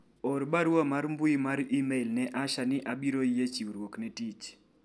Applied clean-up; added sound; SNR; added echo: none; none; none; none.